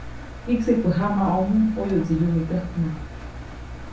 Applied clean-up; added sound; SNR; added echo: none; Engine; 12 dB; reverberation time 0.5 s.